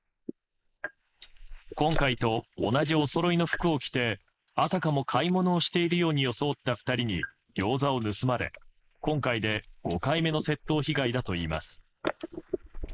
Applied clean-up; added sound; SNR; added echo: neural mask model Resemble Enhance denoiser.